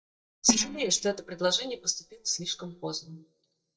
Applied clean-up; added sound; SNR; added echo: neural mask model DeepFilterNet 3.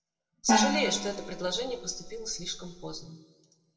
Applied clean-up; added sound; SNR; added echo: none; Gong; -2 dB; reverberation time 1.1 s.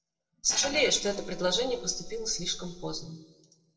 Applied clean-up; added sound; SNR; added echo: neural separator model SepFormer DNS4.